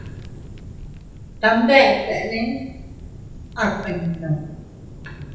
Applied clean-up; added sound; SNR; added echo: none; Fire; 15 dB; reverberation time 0.9 s.